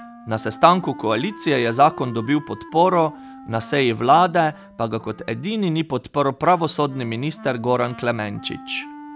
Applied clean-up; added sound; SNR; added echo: none; Wind instrument, woodwind instrument; 19 dB; none.